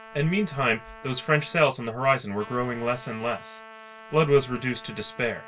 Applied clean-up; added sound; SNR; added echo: none; Trumpet; 19 dB; reverberation time 0.1 s.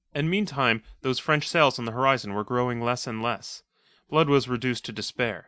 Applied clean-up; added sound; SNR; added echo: none; none; none; none.